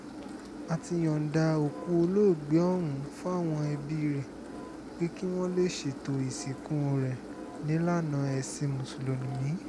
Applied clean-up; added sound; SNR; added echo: none; Engine; 12 dB; none.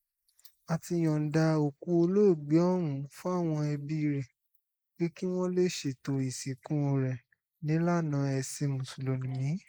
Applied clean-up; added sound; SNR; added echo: neural mask model Resemble Enhance denoiser.